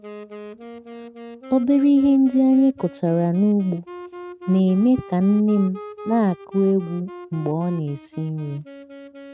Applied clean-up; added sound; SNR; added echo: neural mask model RNNoise.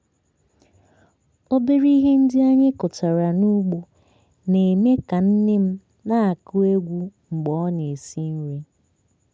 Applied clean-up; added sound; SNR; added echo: none; none; none; none.